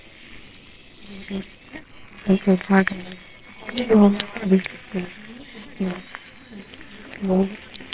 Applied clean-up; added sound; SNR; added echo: neural separator model SepFormer WHAMR!.